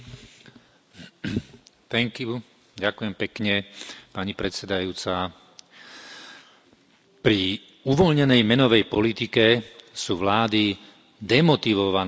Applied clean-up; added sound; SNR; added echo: none; none; none; none.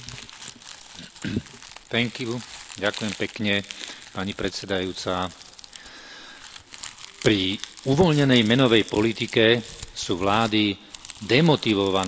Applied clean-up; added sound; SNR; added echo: none; Crumpling, crinkling; 18 dB; none.